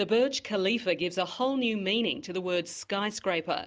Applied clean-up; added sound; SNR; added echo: none; none; none; none.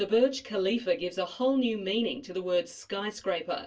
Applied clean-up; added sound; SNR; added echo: none; none; none; reverberation time 0.1 s.